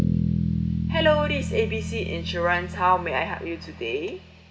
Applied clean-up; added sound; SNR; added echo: none; Bass guitar; 2 dB; none.